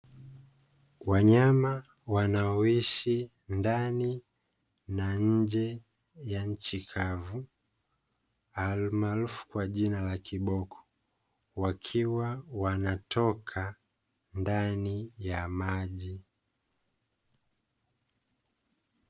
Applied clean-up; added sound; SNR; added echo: none; none; none; none.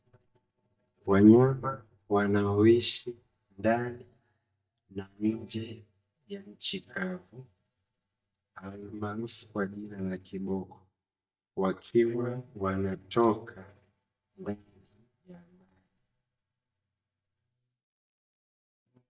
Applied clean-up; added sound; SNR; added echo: neural mask model DeepFilterNet 3.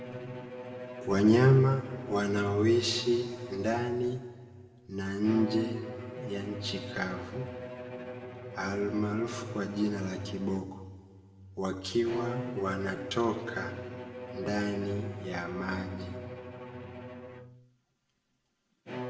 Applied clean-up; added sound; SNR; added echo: none; Bowed string instrument; 11 dB; reverberation time 1.7 s.